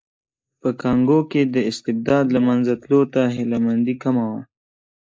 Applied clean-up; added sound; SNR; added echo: neural mask model Resemble Enhance denoiser.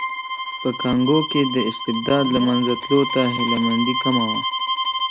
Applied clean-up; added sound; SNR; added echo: none; Bowed string instrument; 3 dB; none.